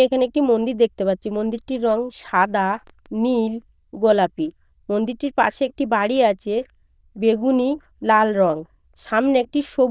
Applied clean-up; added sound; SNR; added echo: neural diffusion model UNIVERSE++.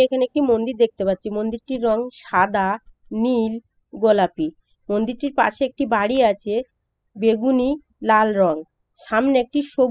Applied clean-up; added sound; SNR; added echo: classical method spectral subtraction.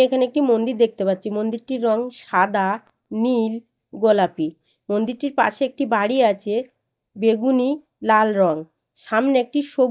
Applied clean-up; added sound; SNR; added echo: neural mask model DeepFilterNet 3.